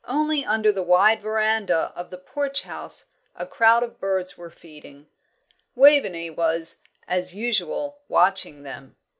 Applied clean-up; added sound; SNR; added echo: none; none; none; none.